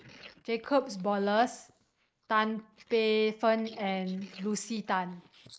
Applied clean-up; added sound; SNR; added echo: neural mask model Resemble Enhance denoiser.